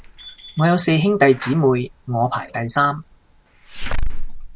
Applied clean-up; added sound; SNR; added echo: none; Slam / Alarm; 4 dB; none.